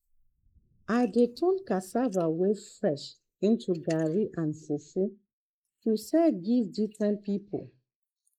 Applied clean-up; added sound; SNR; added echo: neural mask model Resemble Enhance denoiser.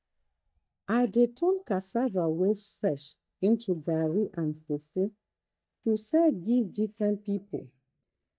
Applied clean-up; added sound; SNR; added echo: neural mask model DeepFilterNet 3.